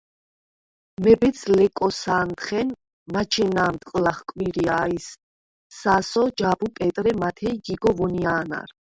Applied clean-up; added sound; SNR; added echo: none; none; none; none.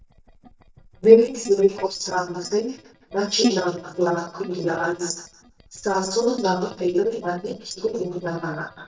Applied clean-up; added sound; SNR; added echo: neural mask model DeepFilterNet 3.